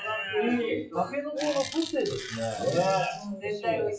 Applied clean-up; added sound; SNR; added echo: classical method WPE with log-MMSE.